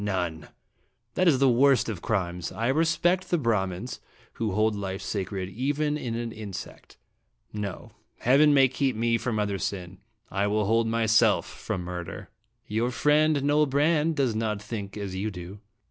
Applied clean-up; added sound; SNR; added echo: none; none; none; none.